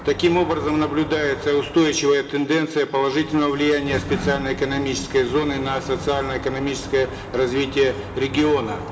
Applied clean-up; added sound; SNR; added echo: none; Sliding door; 12 dB; reverberation time 0.8 s.